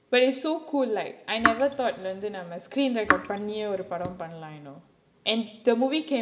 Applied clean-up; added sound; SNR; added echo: none; Raindrop / Drip; 3 dB; reverberation time 1.2 s.